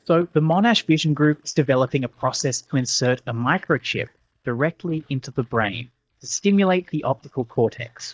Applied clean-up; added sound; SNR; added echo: neural mask model DeepFilterNet 3.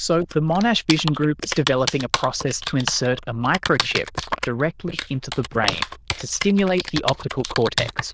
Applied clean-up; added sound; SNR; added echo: neural diffusion model UNIVERSE++.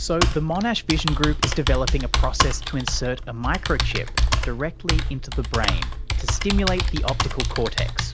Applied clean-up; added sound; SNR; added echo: none; Computer keyboard; -3 dB; none.